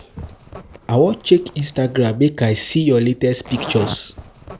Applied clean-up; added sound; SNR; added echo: none; Zipper (clothing); 17 dB; none.